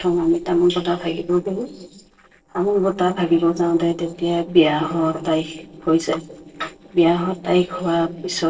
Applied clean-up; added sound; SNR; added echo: neural separator model SepFormer DNS4.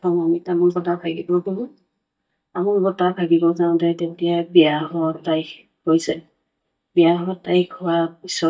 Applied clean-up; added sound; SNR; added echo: neural mask model DeepFilterNet 3.